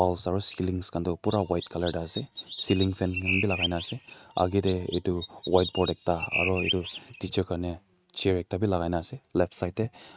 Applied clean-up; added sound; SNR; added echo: neural mask model RNNoise.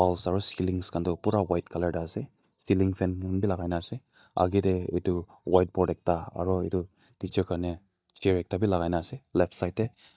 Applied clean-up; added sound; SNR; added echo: neural mask model DeepFilterNet 3.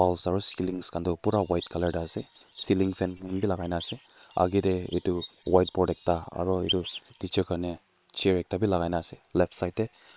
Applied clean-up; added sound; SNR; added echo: neural separator model SepFormer WHAM!.